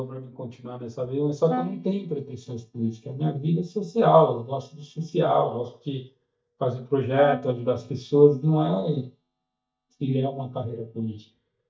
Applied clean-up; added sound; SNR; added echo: neural mask model DeepFilterNet 3.